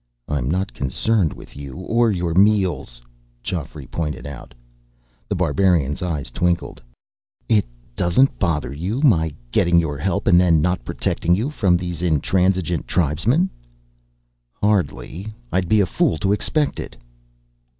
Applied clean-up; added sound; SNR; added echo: none; none; none; none.